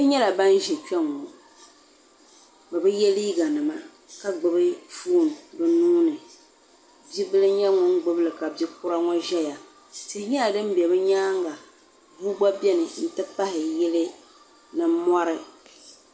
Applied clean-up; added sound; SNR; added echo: none; none; none; none.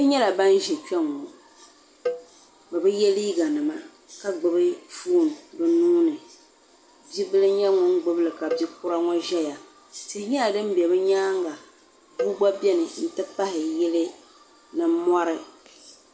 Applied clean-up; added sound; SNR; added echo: none; Cowbell; 12 dB; none.